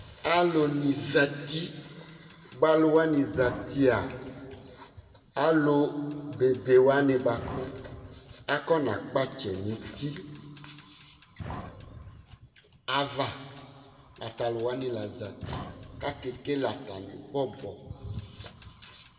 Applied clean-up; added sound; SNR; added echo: none; Fire; 18 dB; reverberation time 1.7 s.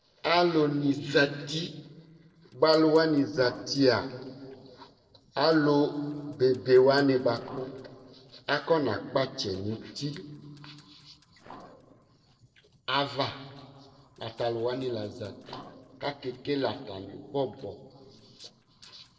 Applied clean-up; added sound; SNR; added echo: neural separator model SepFormer DNS4.